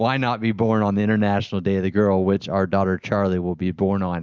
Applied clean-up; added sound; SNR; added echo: none; none; none; none.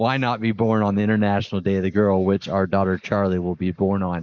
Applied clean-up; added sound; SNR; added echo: neural mask model Resemble Enhance denoiser.